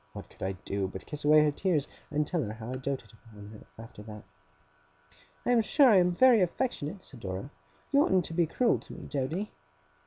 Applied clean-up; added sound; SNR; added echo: none; none; none; none.